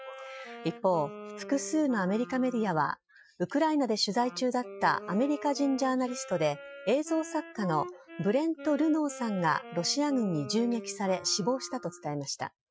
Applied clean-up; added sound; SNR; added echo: classical method Wiener filter.